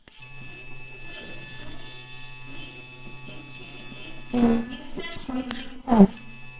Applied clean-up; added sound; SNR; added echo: neural separator model SepFormer WHAMR!.